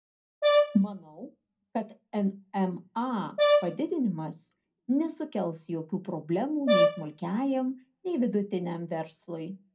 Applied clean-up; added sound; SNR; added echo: none; Brass instrument; -3 dB; reverberation time 0.2 s.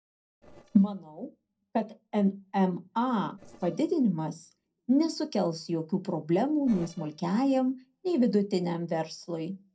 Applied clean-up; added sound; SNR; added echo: neural separator model SepFormer DNS4.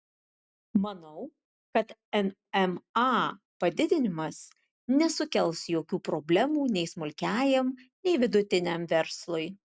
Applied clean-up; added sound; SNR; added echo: none; none; none; none.